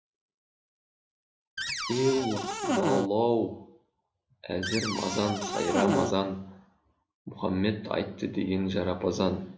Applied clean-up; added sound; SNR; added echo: none; Cupboard open or close; 0 dB; none.